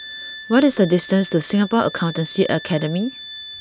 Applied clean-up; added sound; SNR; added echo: none; Wind instrument, woodwind instrument; 15 dB; none.